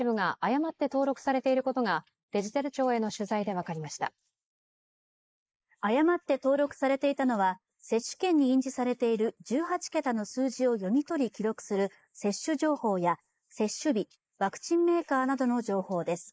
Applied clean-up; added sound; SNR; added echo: neural mask model Resemble Enhance denoiser.